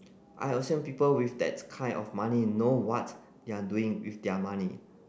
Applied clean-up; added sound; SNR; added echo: none; none; none; none.